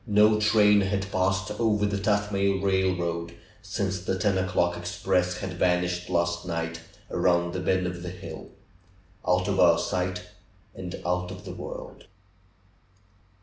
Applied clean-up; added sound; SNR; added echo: none; none; none; none.